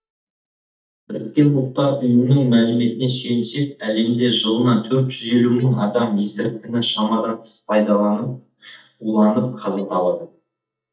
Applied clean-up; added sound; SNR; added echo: neural mask model DeepFilterNet 3.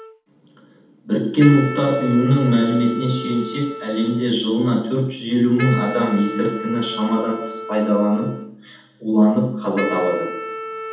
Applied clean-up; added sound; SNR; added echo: none; Wind instrument, woodwind instrument; 11 dB; reverberation time 0.8 s.